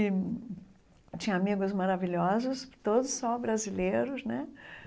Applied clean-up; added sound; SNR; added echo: none; none; none; none.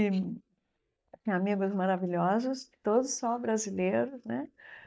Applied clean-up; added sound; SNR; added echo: neural mask model DeepFilterNet 3.